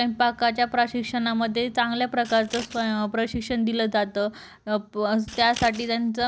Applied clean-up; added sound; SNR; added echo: none; Scissors; 15 dB; none.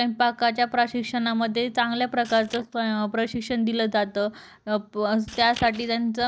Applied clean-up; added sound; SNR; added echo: neural mask model DeepFilterNet 3.